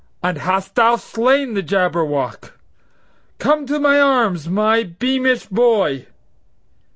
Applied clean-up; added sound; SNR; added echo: none; none; none; none.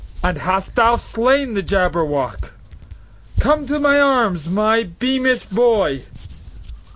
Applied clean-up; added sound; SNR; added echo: none; Hands; 11 dB; none.